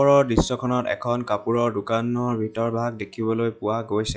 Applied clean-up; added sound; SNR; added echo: classical method log-MMSE.